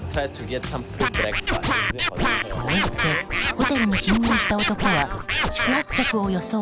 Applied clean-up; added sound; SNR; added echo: none; Scratching (performance technique); -2 dB; none.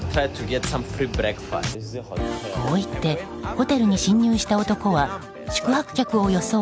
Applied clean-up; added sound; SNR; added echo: none; none; none; none.